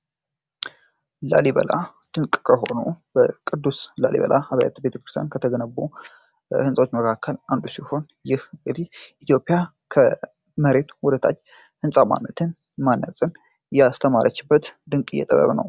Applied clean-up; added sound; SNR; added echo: none; none; none; none.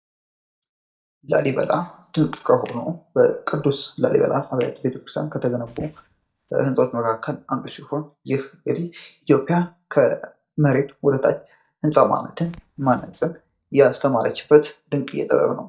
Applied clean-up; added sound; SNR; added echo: neural mask model DeepFilterNet 3.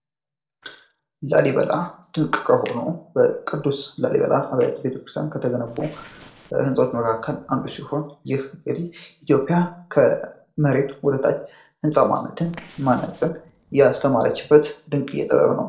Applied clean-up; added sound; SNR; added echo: neural separator model SepFormer DNS4.